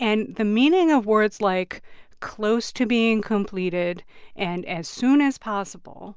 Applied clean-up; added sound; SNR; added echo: none; none; none; none.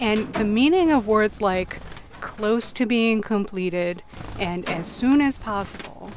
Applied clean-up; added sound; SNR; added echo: none; Bird; 15 dB; none.